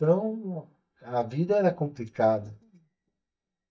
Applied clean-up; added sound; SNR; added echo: neural mask model DeepFilterNet 3.